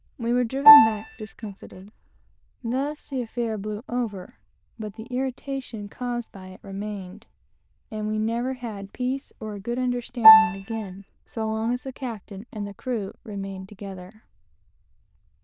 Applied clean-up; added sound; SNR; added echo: neural diffusion model UNIVERSE++.